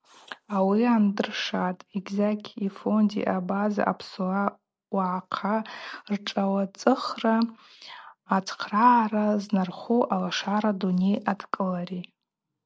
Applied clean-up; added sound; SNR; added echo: none; none; none; none.